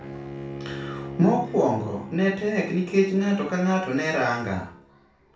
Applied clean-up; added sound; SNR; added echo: none; Bowed string instrument; 14 dB; reverberation time 0.3 s.